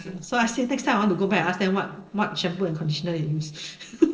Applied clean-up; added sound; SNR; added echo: neural separator model SepFormer DNS4.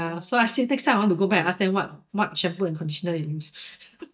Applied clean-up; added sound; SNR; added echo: neural mask model DeepFilterNet 3.